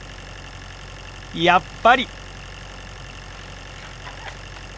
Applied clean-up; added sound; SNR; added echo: none; Idling; 13 dB; none.